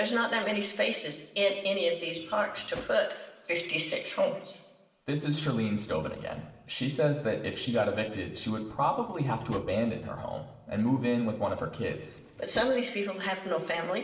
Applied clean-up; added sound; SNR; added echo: none; Drawer open or close; 18 dB; reverberation time 1.0 s.